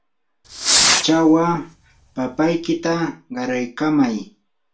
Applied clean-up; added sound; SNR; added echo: none; Fireworks; 1 dB; reverberation time 0.3 s.